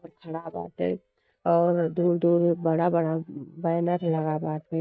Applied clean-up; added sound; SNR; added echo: neural mask model DeepFilterNet 3.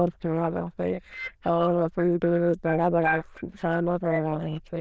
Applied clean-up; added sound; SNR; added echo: neural diffusion model UNIVERSE++.